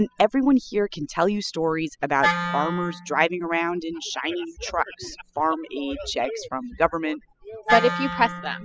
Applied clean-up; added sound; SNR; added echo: classical method spectral subtraction.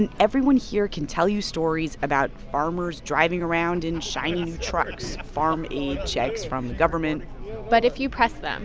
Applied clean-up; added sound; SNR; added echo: none; none; none; none.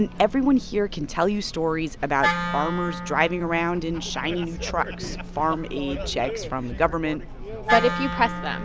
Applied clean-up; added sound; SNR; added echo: none; Wind instrument, woodwind instrument; 8 dB; none.